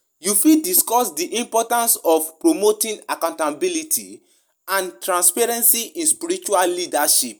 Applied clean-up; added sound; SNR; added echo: none; none; none; none.